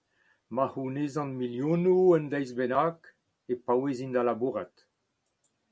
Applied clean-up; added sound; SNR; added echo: none; none; none; none.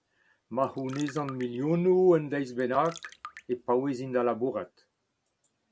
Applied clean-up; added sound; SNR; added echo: none; Trickle, dribble; 19 dB; none.